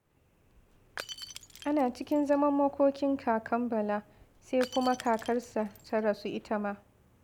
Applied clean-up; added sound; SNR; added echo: none; Shatter / Crushing; 19 dB; none.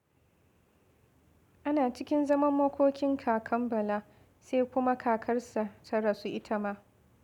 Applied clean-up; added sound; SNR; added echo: none; none; none; none.